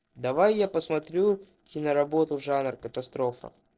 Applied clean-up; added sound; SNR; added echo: neural separator model SepFormer DNS4.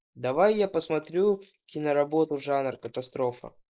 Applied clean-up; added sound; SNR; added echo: neural mask model Resemble Enhance denoiser.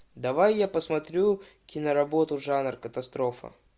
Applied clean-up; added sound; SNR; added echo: none; none; none; none.